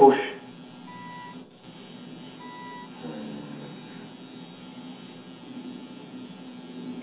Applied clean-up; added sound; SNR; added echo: none; Wind instrument, woodwind instrument; 16 dB; reverberation time 0.5 s.